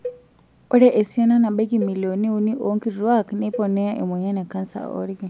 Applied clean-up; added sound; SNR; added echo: none; Cowbell; 19 dB; none.